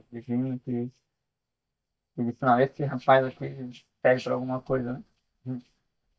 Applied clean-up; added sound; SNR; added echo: neural mask model DeepFilterNet 3.